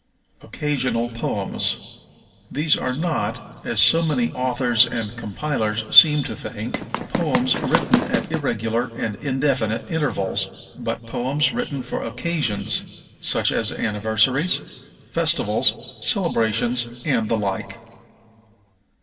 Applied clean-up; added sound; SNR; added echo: none; Run; 1 dB; reverberation time 2.7 s.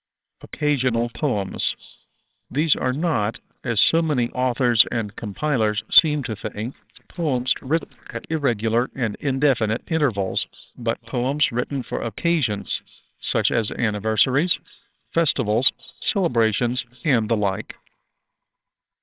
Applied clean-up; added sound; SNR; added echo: neural separator model SepFormer WHAMR!.